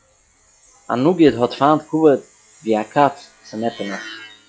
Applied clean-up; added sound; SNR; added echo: classical method log-MMSE.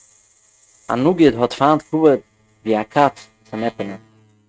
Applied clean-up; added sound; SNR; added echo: neural mask model RNNoise.